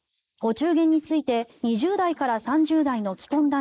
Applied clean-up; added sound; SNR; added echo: neural mask model Resemble Enhance denoiser.